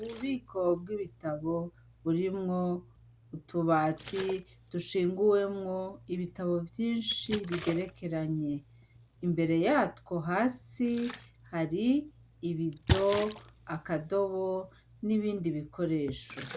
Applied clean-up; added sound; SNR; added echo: none; Splash, splatter; 12 dB; none.